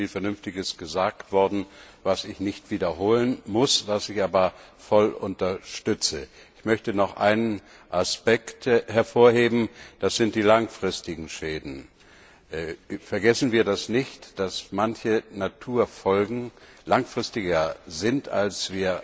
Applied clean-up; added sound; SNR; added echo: none; none; none; none.